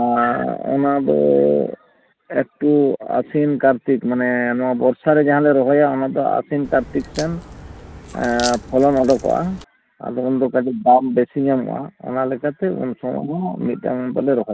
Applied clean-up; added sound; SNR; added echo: none; Crack; 15 dB; none.